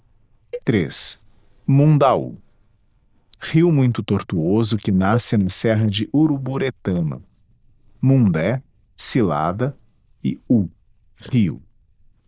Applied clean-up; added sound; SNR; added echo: neural diffusion model UNIVERSE++.